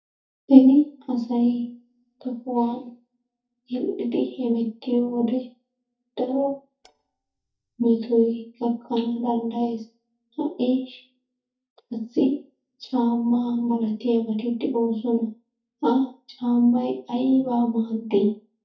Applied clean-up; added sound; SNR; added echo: neural mask model DeepFilterNet 3.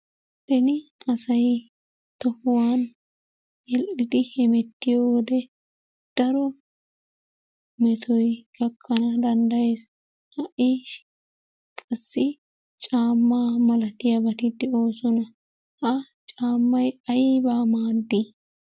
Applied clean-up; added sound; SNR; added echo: none; none; none; none.